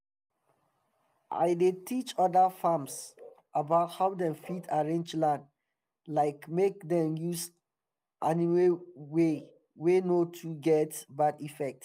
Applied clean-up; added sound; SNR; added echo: none; none; none; none.